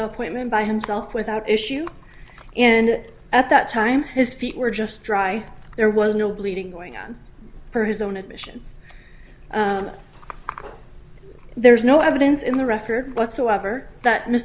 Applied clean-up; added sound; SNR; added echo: none; none; none; none.